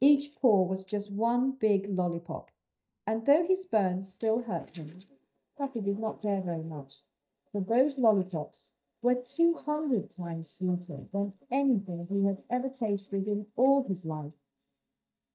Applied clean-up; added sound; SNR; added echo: neural mask model DeepFilterNet 3.